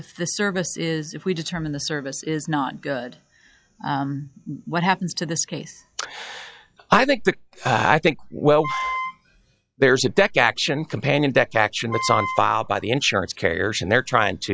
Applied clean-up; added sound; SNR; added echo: classical method log-MMSE.